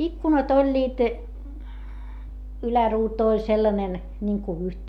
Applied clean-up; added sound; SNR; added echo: none; none; none; none.